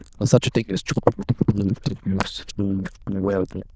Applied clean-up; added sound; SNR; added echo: neural diffusion model UNIVERSE++.